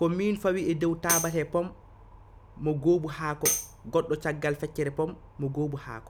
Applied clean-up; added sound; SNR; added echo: none; Tambourine; 5 dB; none.